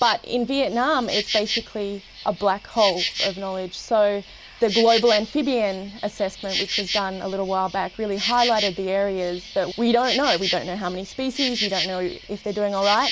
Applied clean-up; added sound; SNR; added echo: none; Insect; 7 dB; none.